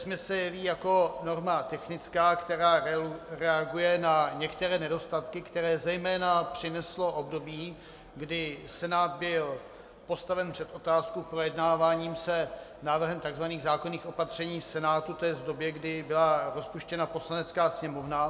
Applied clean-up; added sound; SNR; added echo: none; none; none; reverberation time 0.9 s.